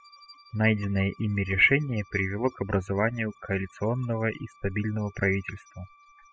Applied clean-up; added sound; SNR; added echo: classical method spectral subtraction.